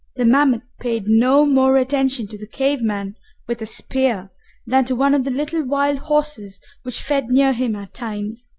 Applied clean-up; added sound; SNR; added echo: none; none; none; none.